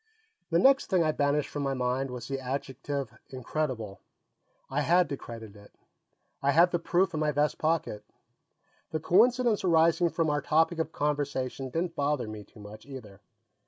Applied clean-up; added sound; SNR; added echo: none; none; none; none.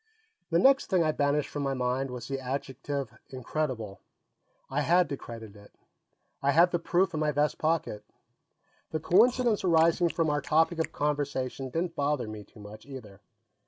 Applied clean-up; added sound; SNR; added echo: none; Chewing, mastication; 18 dB; none.